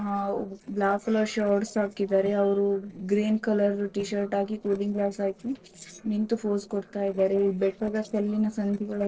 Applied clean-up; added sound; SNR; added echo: neural separator model SepFormer DNS4.